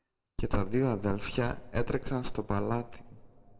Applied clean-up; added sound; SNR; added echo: none; none; none; reverberation time 0.9 s.